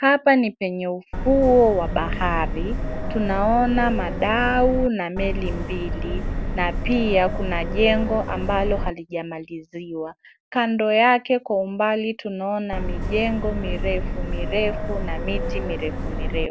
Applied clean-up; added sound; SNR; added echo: none; Subway, metro, underground; 2 dB; none.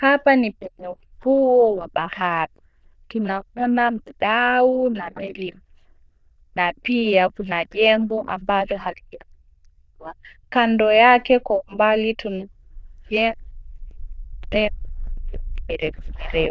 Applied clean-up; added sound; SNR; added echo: neural diffusion model UNIVERSE++.